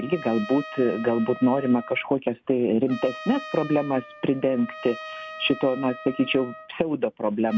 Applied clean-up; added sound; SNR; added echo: none; Trumpet; 15 dB; none.